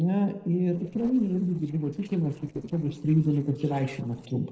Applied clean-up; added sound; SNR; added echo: neural separator model SepFormer DNS4.